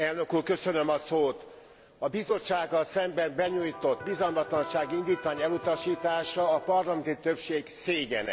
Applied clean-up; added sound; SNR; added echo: none; Electric guitar; 13 dB; none.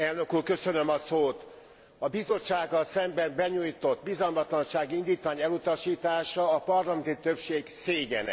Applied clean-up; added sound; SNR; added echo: none; none; none; none.